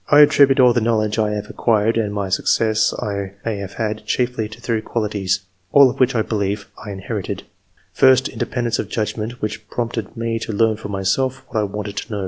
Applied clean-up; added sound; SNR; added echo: none; none; none; none.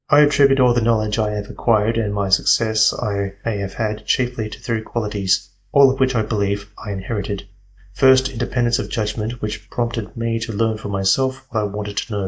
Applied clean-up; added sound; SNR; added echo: neural mask model DeepFilterNet 3.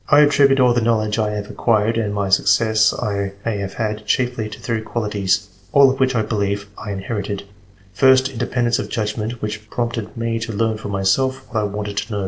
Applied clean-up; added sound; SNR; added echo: neural separator model SepFormer DNS4.